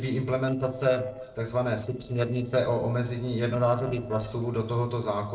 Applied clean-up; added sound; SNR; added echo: neural separator model SepFormer DNS4.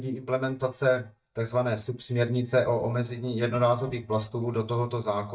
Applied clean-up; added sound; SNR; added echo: neural mask model DeepFilterNet 3.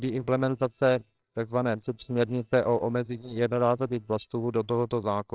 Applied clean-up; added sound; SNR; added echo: neural separator model SepFormer WHAMR!.